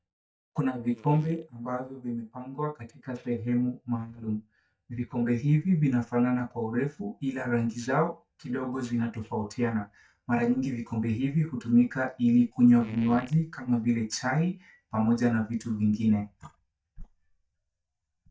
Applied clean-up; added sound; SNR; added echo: neural mask model DeepFilterNet 3.